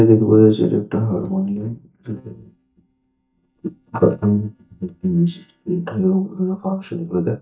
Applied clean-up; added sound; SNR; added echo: neural mask model DeepFilterNet 3.